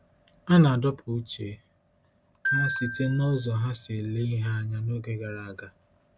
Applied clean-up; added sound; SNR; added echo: none; Glockenspiel; 8 dB; none.